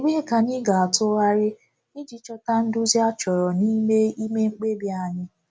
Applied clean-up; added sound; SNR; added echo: none; none; none; none.